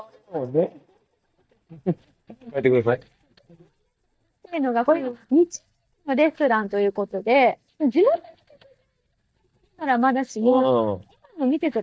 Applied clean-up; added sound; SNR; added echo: neural mask model DeepFilterNet 3.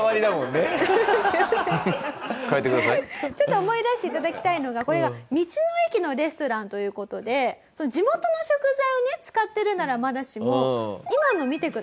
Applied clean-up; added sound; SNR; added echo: none; none; none; none.